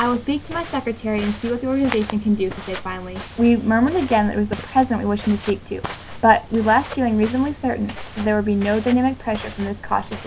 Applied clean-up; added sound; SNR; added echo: none; Walk, footsteps; 14 dB; none.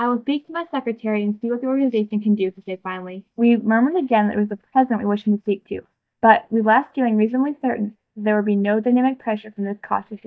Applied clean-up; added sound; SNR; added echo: neural mask model DeepFilterNet 3.